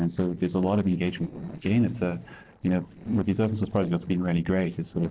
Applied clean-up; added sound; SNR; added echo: neural separator model SepFormer DNS4.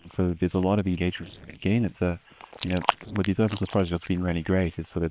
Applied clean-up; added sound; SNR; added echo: neural separator model SepFormer WHAM!.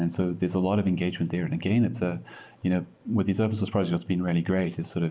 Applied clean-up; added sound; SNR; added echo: none; none; none; none.